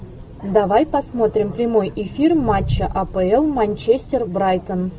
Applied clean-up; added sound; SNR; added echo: none; none; none; none.